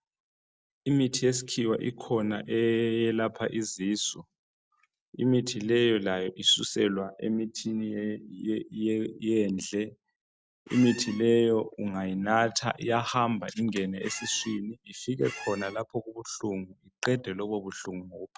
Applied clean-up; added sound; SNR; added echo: none; Squeak; 13 dB; none.